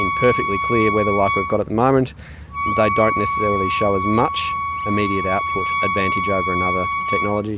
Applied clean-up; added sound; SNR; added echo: none; Wind instrument, woodwind instrument; 1 dB; none.